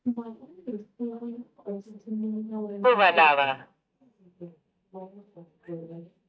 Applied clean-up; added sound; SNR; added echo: neural mask model DeepFilterNet 3.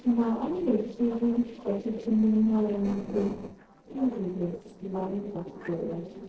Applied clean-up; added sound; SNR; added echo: neural separator model SepFormer DNS4.